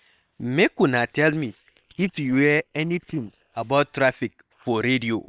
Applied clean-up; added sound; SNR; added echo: neural separator model SepFormer WHAM!.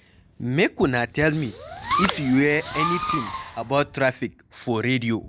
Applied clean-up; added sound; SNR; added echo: none; Fireworks; 5 dB; none.